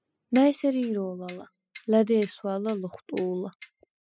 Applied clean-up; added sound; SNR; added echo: classical method spectral subtraction.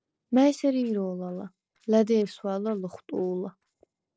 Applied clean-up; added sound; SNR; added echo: neural separator model SepFormer DNS4.